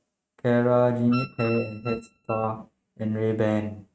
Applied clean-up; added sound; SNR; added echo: neural mask model RNNoise.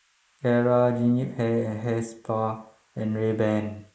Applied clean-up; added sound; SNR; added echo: neural mask model Resemble Enhance denoiser.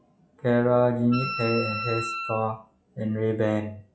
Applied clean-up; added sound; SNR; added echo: classical method log-MMSE.